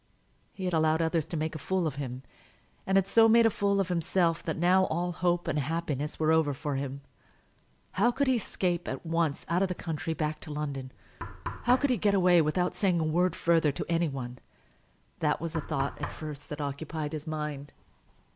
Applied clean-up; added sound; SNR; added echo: none; Knock; 13 dB; none.